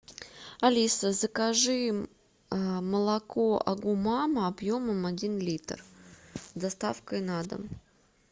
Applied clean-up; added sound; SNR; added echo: none; none; none; none.